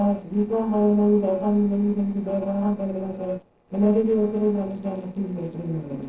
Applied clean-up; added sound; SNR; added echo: neural separator model SepFormer DNS4.